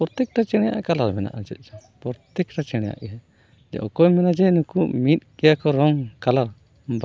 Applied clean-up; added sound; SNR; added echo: none; none; none; none.